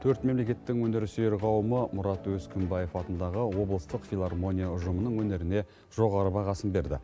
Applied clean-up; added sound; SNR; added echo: none; none; none; none.